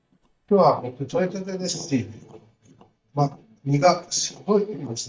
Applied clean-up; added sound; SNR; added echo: neural mask model DeepFilterNet 3.